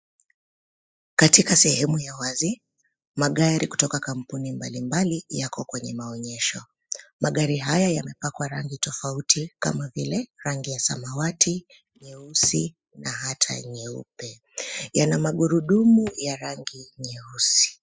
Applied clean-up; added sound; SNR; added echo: classical method spectral subtraction.